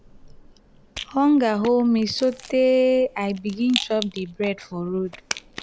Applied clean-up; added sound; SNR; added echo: none; Rattle; 14 dB; none.